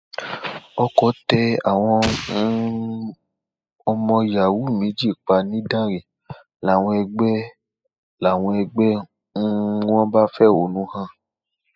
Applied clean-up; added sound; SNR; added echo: classical method spectral subtraction.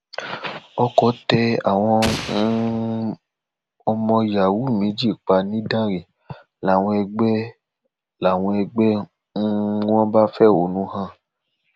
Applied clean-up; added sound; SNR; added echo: none; Explosion; 9 dB; none.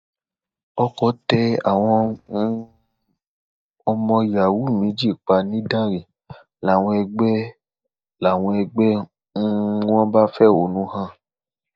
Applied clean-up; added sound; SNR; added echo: neural mask model DeepFilterNet 3.